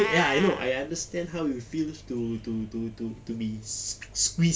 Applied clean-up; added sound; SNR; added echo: none; Meow; 11 dB; none.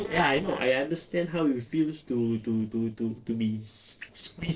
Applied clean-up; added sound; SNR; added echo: neural separator model SepFormer DNS4.